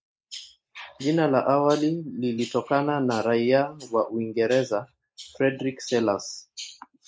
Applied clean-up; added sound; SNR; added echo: neural mask model Resemble Enhance denoiser.